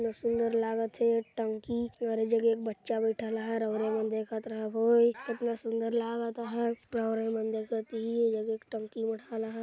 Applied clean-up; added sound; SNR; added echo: none; none; none; none.